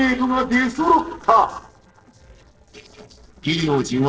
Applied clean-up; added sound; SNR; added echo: neural separator model SepFormer DNS4.